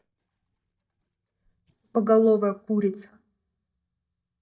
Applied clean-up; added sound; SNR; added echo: neural mask model DeepFilterNet 3.